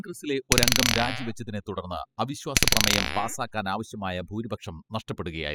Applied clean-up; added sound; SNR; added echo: classical method spectral subtraction.